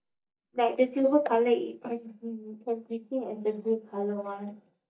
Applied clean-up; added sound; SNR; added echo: neural mask model DeepFilterNet 3.